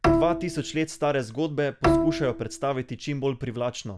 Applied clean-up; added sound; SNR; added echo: none; Bowed string instrument; 0 dB; none.